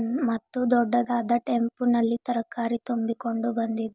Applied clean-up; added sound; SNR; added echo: none; none; none; none.